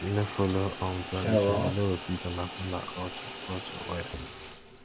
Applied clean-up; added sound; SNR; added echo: none; Bathtub (filling or washing) / Water tap, faucet; 1 dB; none.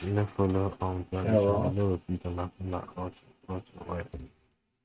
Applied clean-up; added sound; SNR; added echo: neural mask model RNNoise.